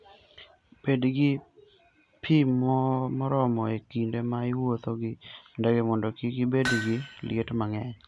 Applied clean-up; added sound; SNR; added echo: none; Hammer; 9 dB; none.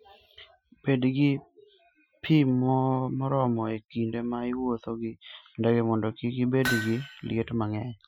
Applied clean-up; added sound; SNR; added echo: classical method Wiener filter.